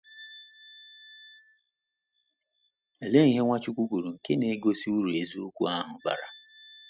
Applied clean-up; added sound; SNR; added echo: classical method spectral subtraction.